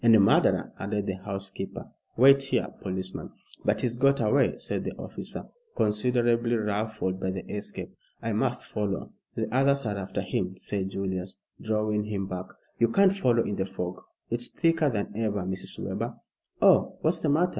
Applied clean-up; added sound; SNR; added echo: none; none; none; none.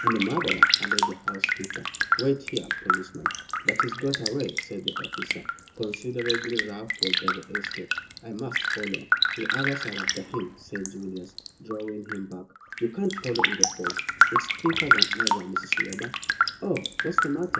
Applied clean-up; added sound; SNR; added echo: none; Raindrop; -5 dB; reverberation time 0.2 s.